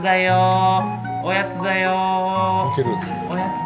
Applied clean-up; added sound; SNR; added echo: none; Bicycle bell; 17 dB; none.